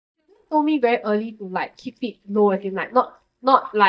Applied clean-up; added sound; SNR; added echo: neural mask model DeepFilterNet 3.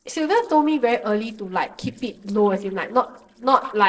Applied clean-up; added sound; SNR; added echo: neural separator model SepFormer DNS4.